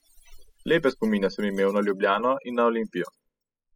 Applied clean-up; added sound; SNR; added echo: classical method spectral subtraction.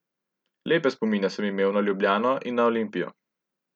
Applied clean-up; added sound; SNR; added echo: none; none; none; none.